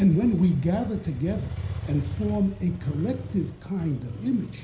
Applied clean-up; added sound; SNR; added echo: none; Motorcycle; 9 dB; reverberation time 0.5 s.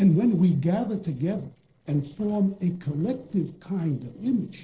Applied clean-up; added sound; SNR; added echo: neural separator model SepFormer DNS4.